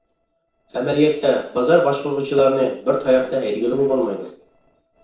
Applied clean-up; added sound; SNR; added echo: neural separator model SepFormer DNS4.